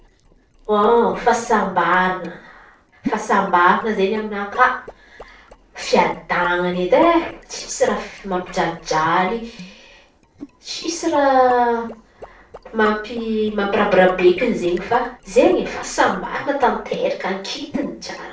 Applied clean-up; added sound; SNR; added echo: neural separator model SepFormer DNS4.